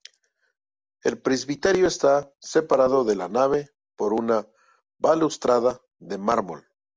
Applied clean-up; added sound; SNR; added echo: none; none; none; none.